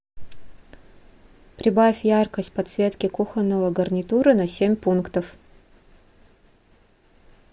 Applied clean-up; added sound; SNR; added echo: none; none; none; none.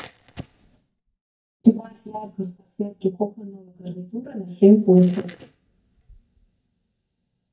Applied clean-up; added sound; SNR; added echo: neural mask model DeepFilterNet 3.